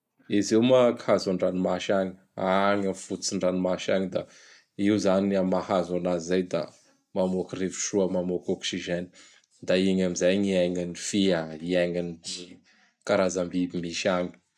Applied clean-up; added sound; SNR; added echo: none; none; none; none.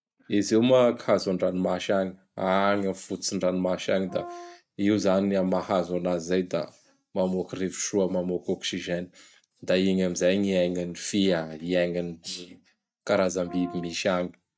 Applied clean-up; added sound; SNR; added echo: neural mask model RNNoise.